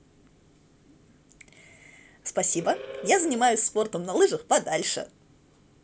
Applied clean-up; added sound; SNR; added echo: none; Animal; 12 dB; none.